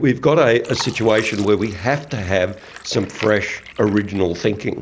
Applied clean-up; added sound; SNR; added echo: none; Fill (with liquid); 19 dB; none.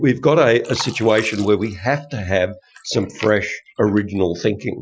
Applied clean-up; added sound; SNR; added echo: classical method Wiener filter.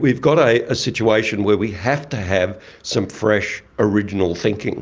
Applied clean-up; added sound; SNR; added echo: none; none; none; none.